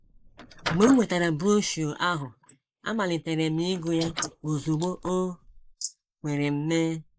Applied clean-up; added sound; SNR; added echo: neural mask model Resemble Enhance denoiser.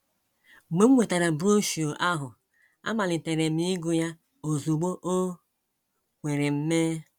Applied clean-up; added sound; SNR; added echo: none; none; none; none.